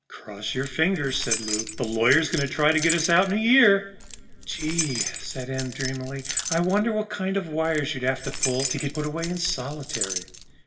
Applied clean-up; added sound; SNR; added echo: none; Keys jangling; 7 dB; reverberation time 0.8 s.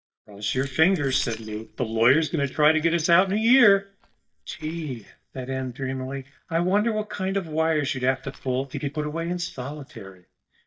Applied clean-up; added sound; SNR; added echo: neural mask model DeepFilterNet 3.